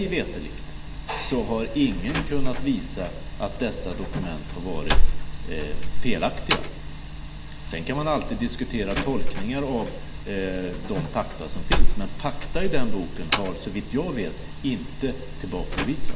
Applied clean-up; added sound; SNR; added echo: none; Slam; -4 dB; reverberation time 1.0 s.